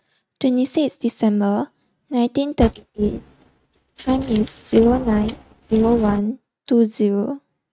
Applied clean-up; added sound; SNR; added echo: neural mask model RNNoise.